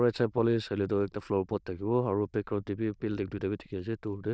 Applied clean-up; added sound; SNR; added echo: neural diffusion model UNIVERSE++.